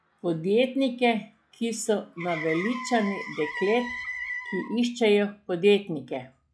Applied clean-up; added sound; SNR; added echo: classical method log-MMSE.